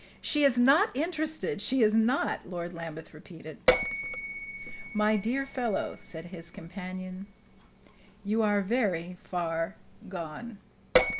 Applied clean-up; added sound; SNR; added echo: none; Bell; 6 dB; none.